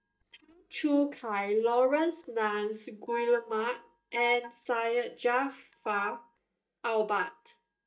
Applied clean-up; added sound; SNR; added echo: neural mask model DeepFilterNet 3.